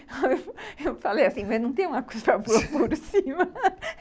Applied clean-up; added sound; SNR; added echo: none; none; none; none.